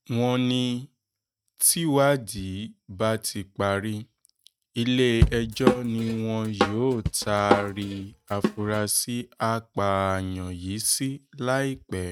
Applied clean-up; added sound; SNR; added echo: neural mask model RNNoise.